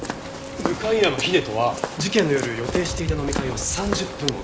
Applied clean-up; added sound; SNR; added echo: none; Walk, footsteps + Waves, surf; 6 dB; none.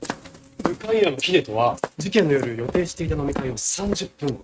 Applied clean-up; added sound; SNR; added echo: neural mask model RNNoise.